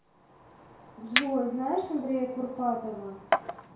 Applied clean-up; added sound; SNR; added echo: none; Chink, clink; 3 dB; reverberation time 0.6 s.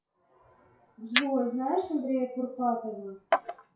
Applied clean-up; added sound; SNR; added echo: classical method WPE with log-MMSE.